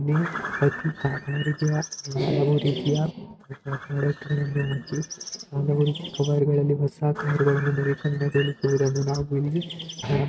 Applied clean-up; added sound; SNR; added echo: neural mask model RNNoise.